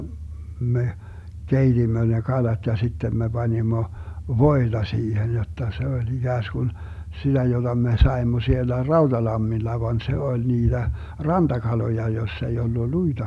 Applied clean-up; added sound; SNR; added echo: none; none; none; none.